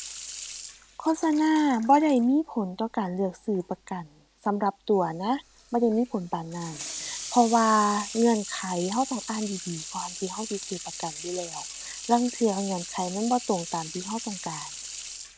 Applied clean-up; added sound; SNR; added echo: none; Sink (filling or washing) / Water tap, faucet; 12 dB; none.